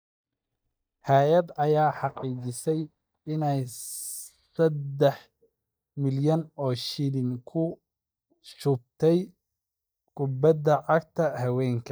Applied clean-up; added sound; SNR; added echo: neural mask model DeepFilterNet 3.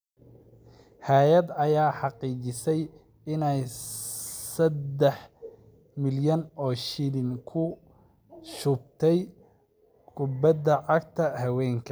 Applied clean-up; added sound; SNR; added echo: none; none; none; none.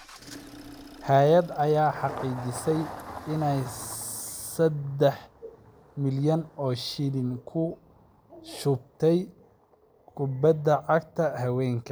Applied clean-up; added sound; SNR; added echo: none; Engine starting; 18 dB; none.